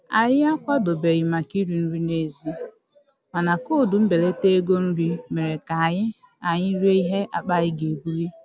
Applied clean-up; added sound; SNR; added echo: none; none; none; none.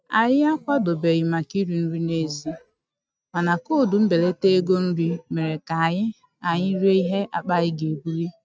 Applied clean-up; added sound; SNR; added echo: neural mask model RNNoise.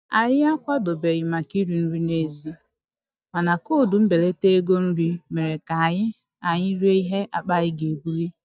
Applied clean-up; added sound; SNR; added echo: neural mask model DeepFilterNet 3.